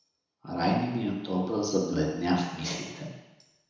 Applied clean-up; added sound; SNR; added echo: none; none; none; reverberation time 1.0 s.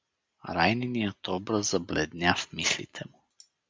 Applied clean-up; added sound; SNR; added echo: none; none; none; none.